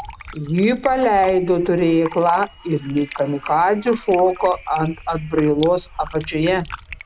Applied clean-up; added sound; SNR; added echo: none; Wind + Fill (with liquid); 17 dB; none.